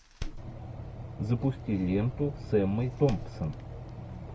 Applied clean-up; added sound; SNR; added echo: none; Door; 14 dB; none.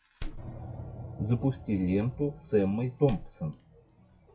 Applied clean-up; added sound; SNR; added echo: classical method log-MMSE.